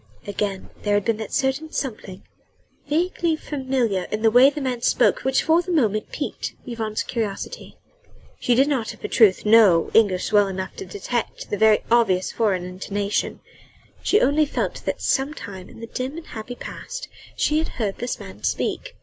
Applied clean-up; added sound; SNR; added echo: none; none; none; none.